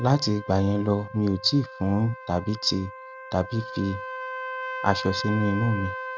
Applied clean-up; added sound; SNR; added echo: none; Trumpet; 10 dB; none.